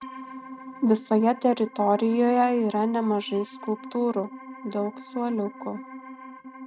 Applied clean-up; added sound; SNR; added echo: neural mask model RNNoise.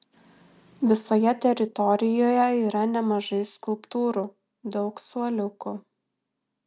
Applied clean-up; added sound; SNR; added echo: none; none; none; none.